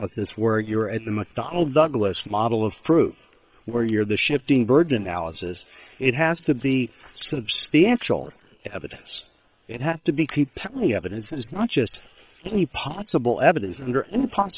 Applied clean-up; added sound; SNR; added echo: neural separator model SepFormer WHAM!.